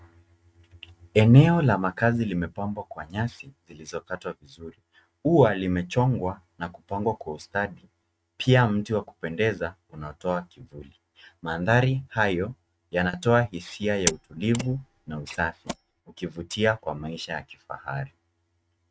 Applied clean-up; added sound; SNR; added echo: neural mask model RNNoise.